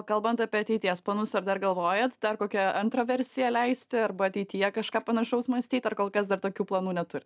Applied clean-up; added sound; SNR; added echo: none; none; none; none.